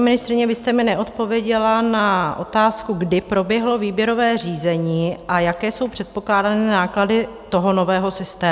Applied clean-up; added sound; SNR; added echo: none; none; none; none.